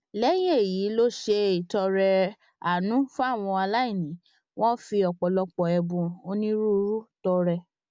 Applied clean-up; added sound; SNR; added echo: none; none; none; none.